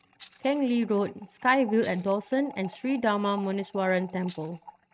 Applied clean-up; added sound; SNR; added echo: neural mask model RNNoise.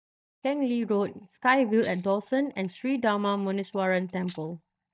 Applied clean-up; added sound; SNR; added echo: neural mask model DeepFilterNet 3.